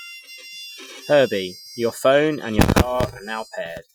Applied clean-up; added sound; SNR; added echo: classical method Wiener filter.